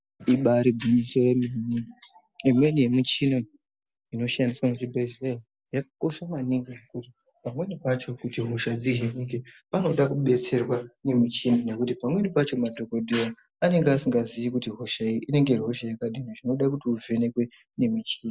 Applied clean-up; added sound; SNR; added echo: none; none; none; none.